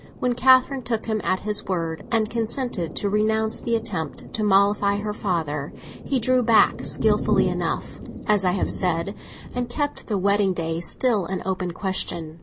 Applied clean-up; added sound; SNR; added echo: none; Thunder; 10 dB; none.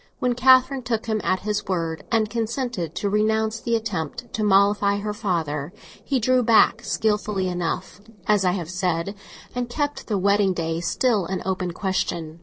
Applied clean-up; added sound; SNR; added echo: neural separator model SepFormer DNS4.